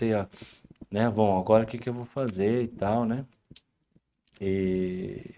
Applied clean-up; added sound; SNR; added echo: neural mask model RNNoise.